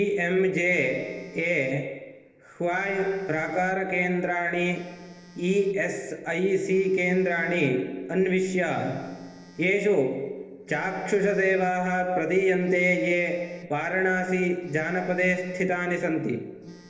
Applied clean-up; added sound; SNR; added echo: neural separator model SepFormer DNS4.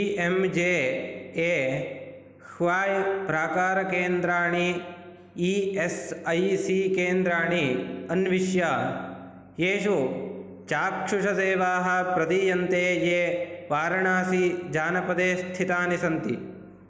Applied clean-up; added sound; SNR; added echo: none; none; none; none.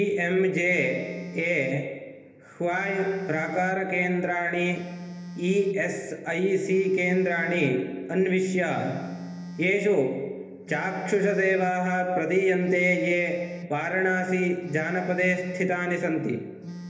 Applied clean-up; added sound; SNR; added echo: none; Telephone; 14 dB; reverberation time 0.3 s.